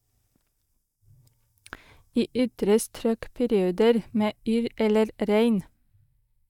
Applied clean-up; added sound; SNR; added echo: neural mask model DeepFilterNet 3.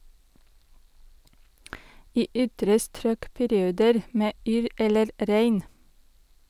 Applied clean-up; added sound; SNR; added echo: none; none; none; none.